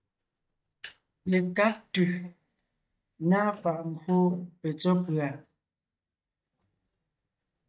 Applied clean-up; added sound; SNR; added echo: neural mask model DeepFilterNet 3.